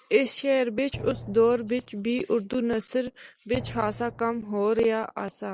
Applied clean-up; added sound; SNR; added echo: none; Drum; 14 dB; none.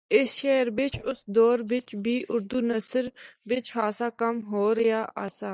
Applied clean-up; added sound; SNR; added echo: neural mask model DeepFilterNet 3.